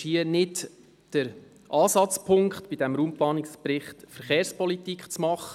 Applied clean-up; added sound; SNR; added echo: none; none; none; none.